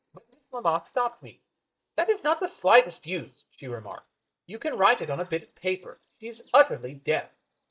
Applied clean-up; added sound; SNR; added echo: neural mask model DeepFilterNet 3.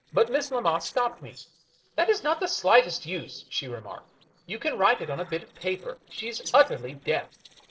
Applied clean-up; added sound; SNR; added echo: neural separator model SepFormer DNS4.